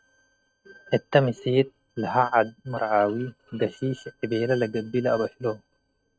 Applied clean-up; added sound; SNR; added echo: neural mask model RNNoise.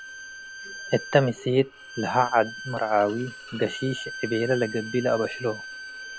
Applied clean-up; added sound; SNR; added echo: none; Bowed string instrument; 13 dB; none.